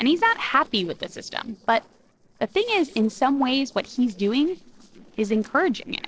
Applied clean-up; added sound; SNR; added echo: neural separator model SepFormer DNS4.